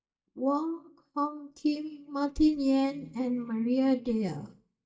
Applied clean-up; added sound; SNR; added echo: neural mask model DeepFilterNet 3.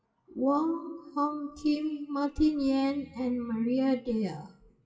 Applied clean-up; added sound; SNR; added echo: classical method WPE with log-MMSE.